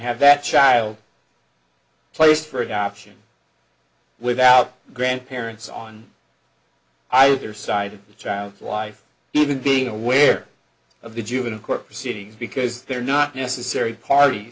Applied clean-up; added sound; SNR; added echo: none; none; none; none.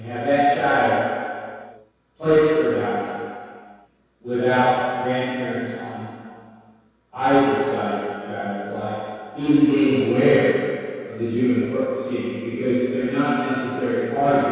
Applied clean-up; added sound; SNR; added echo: none; none; none; reverberation time 2.0 s.